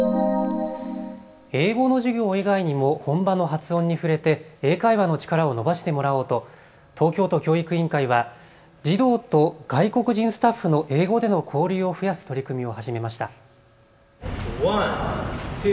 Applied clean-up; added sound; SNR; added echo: none; none; none; reverberation time 1.1 s.